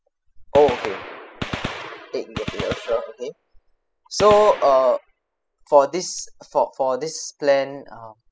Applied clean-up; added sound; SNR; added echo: classical method spectral subtraction.